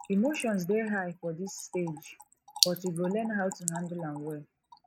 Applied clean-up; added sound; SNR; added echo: neural mask model RNNoise.